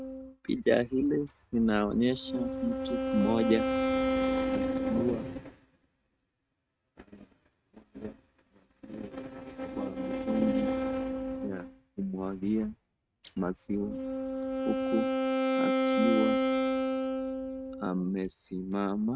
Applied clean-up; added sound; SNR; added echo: neural mask model RNNoise.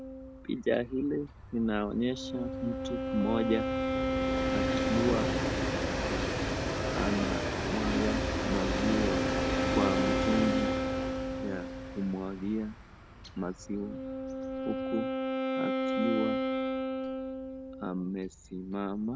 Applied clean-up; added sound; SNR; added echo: none; Wind instrument, woodwind instrument + Train; -2 dB; none.